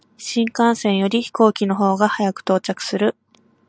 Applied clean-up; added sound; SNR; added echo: none; none; none; none.